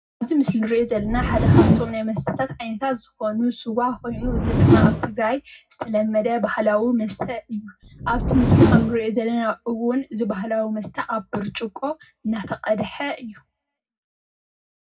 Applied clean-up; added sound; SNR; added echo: none; Whoosh, swoosh, swish; -3 dB; reverberation time 0.4 s.